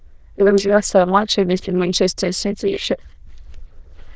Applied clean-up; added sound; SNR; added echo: neural diffusion model UNIVERSE++.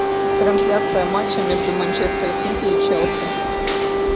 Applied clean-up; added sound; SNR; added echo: none; Buzz + Walk, footsteps; 16 dB; none.